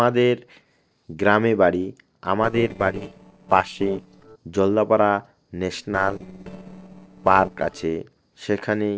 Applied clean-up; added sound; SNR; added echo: neural separator model SepFormer DNS4.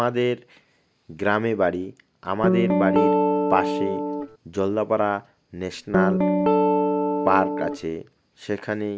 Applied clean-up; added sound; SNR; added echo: none; Guitar; -4 dB; none.